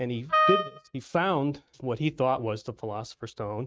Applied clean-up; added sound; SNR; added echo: neural mask model RNNoise.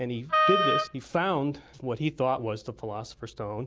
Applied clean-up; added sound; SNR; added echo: none; Wind instrument, woodwind instrument; -4 dB; none.